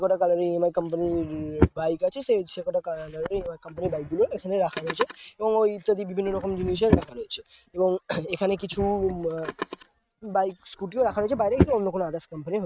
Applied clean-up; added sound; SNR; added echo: neural mask model RNNoise.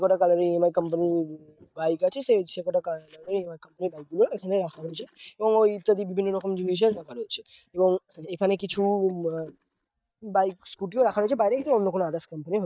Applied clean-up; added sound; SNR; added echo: neural mask model DeepFilterNet 3.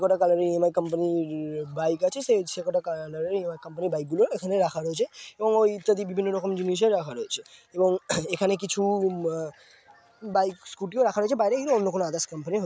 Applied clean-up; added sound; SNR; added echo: none; none; none; none.